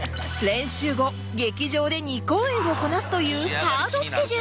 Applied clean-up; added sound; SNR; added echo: none; none; none; none.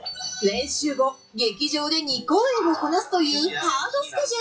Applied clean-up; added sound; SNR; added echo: classical method WPE with log-MMSE.